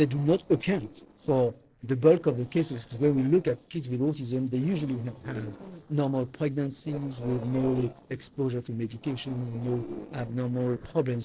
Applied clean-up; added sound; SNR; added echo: neural separator model SepFormer DNS4.